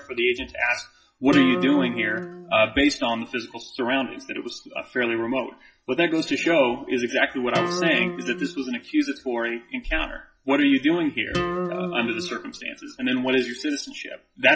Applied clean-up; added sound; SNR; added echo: classical method WPE with log-MMSE.